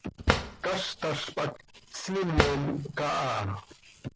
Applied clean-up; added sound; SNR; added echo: none; Drawer open or close; 0 dB; none.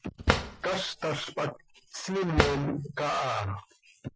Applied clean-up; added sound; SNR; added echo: classical method Wiener filter.